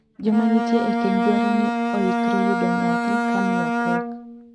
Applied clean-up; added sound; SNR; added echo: neural mask model RNNoise.